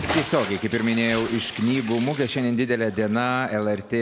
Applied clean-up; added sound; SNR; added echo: none; Bathtub (filling or washing) / Splash, splatter; 11 dB; none.